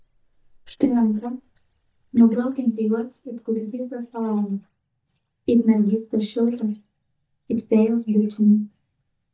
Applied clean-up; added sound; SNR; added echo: neural mask model DeepFilterNet 3.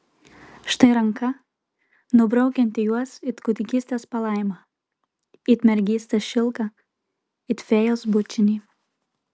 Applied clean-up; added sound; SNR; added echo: none; none; none; none.